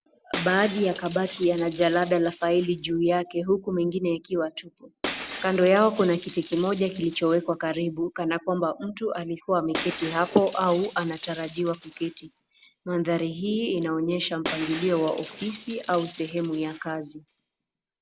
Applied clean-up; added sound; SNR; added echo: none; Shatter; 15 dB; none.